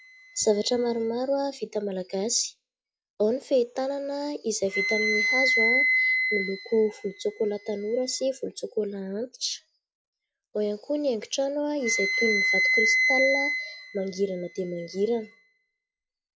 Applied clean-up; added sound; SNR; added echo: classical method log-MMSE.